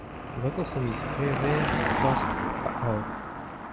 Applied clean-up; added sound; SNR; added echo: none; Car passing by / Engine; -2 dB; none.